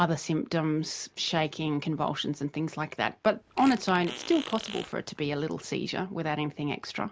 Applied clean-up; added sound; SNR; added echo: none; Fart; 13 dB; none.